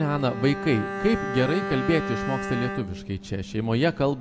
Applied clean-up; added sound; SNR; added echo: none; Bowed string instrument; 7 dB; none.